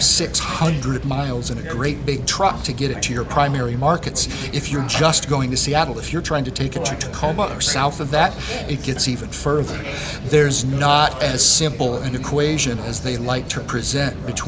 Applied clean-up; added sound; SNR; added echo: none; none; none; none.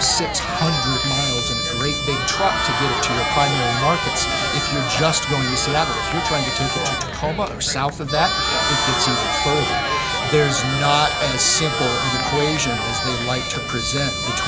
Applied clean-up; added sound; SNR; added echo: none; Trumpet + Crowd; 0 dB; none.